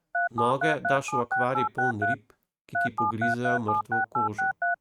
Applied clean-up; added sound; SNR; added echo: neural mask model RNNoise.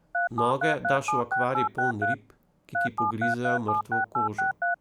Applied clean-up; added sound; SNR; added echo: none; Telephone; -4 dB; none.